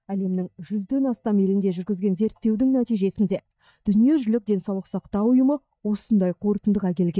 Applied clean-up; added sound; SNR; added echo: neural mask model DeepFilterNet 3.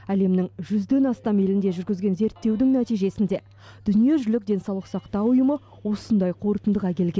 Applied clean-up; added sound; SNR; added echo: none; none; none; none.